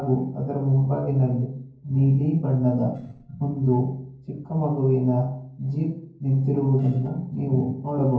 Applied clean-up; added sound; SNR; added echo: neural separator model SepFormer DNS4.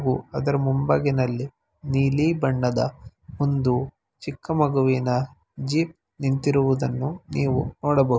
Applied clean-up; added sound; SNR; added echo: none; none; none; none.